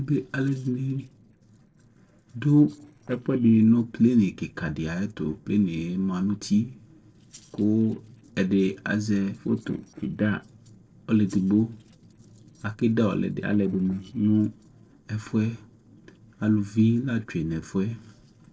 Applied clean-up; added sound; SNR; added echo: neural separator model SepFormer DNS4.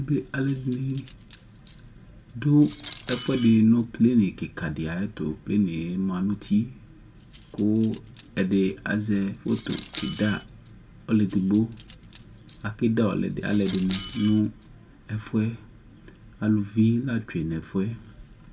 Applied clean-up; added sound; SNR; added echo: none; Cutlery, silverware; 10 dB; reverberation time 0.2 s.